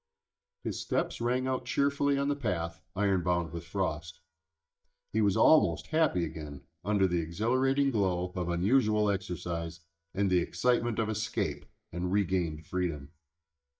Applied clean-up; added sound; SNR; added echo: neural mask model DeepFilterNet 3.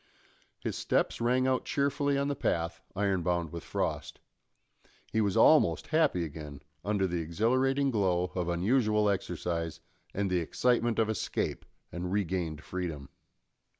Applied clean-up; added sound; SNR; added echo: none; none; none; none.